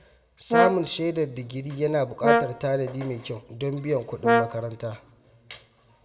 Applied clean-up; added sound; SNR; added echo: none; Brass instrument; 0 dB; reverberation time 2.2 s.